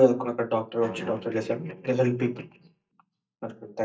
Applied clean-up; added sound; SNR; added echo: neural mask model DeepFilterNet 3.